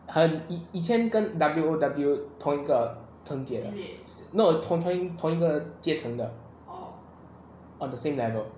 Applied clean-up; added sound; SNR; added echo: none; none; none; none.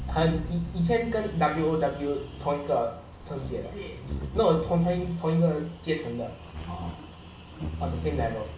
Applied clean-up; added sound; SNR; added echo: none; Bird vocalization, bird call, bird song; 10 dB; reverberation time 0.2 s.